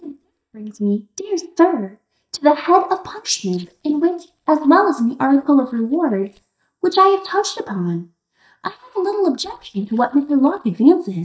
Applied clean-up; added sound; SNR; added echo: neural mask model DeepFilterNet 3.